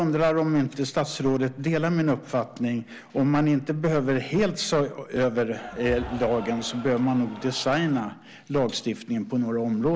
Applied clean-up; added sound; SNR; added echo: none; Cheering; 14 dB; none.